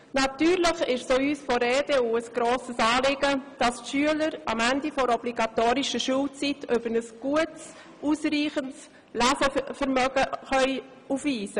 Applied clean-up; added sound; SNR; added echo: none; none; none; none.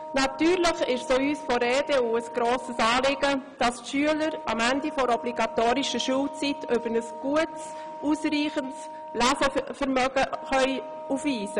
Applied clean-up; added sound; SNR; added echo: none; Wind instrument, woodwind instrument; 12 dB; none.